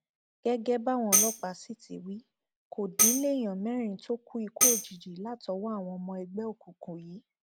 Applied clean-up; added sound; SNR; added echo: none; Tambourine; -3 dB; none.